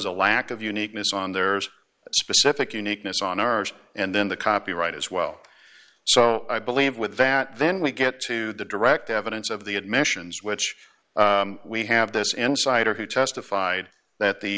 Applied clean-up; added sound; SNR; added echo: none; none; none; none.